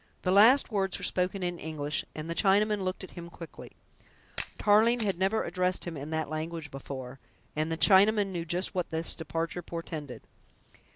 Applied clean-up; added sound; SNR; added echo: none; Camera; 17 dB; none.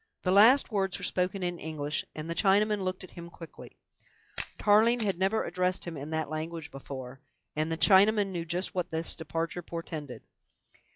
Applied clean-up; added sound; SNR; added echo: classical method log-MMSE.